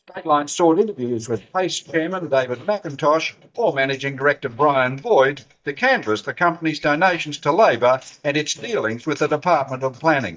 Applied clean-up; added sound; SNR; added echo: neural mask model DeepFilterNet 3.